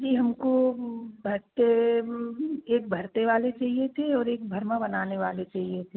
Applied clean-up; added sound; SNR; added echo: none; none; none; none.